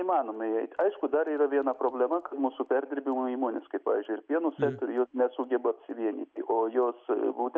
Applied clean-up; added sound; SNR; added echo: none; none; none; none.